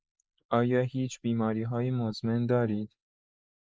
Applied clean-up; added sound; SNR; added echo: neural mask model Resemble Enhance denoiser.